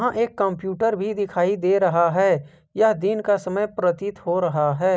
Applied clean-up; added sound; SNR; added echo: none; none; none; none.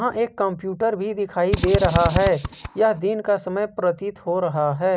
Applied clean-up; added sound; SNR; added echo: none; Drill; 2 dB; none.